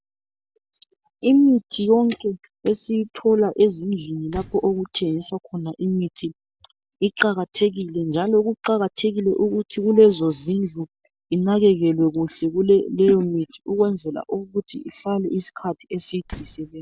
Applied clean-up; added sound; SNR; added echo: none; Slam; 16 dB; none.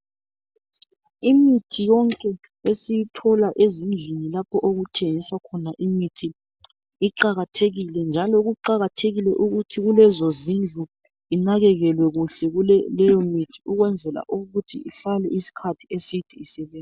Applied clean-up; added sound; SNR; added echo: none; none; none; none.